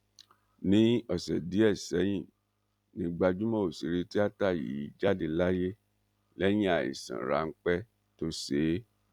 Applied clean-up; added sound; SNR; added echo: none; none; none; none.